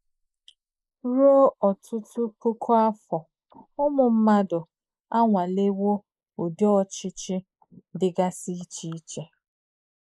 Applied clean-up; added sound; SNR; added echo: neural mask model Resemble Enhance denoiser.